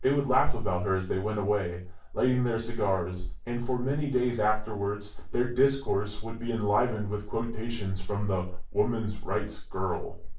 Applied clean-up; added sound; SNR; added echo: neural separator model SepFormer DNS4.